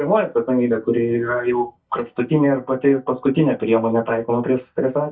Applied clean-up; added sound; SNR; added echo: neural mask model DeepFilterNet 3.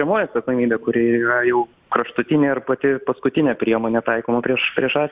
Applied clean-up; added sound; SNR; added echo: none; none; none; none.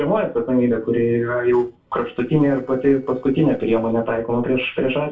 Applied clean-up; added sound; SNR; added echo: neural separator model SepFormer DNS4.